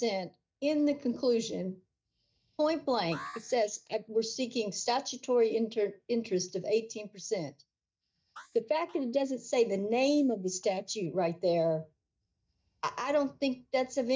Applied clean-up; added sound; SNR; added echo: neural mask model DeepFilterNet 3.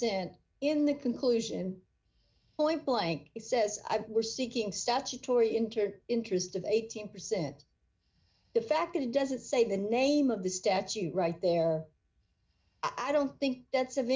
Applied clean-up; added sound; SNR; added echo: none; none; none; none.